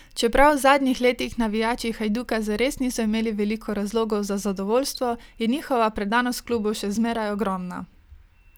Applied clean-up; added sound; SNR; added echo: none; none; none; none.